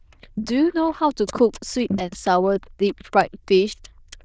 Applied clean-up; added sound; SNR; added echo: neural diffusion model UNIVERSE++.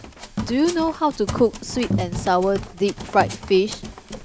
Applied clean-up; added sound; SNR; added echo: none; Run; 9 dB; none.